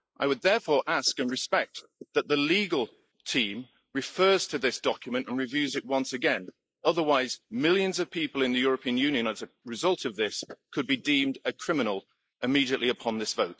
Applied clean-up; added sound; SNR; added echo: neural mask model Resemble Enhance denoiser.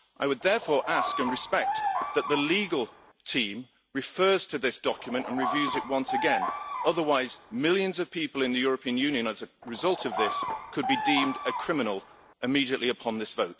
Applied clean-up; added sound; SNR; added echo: none; Bird vocalization, bird call, bird song; 4 dB; none.